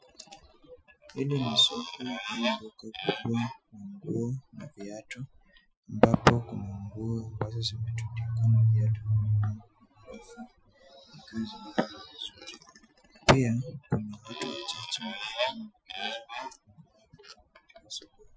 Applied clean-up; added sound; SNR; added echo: classical method Wiener filter.